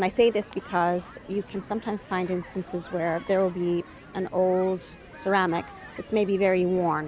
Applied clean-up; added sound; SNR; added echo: none; Human group actions; 19 dB; none.